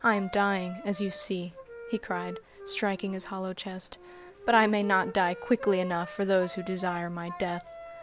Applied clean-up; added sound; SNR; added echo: none; Wind instrument, woodwind instrument; 14 dB; none.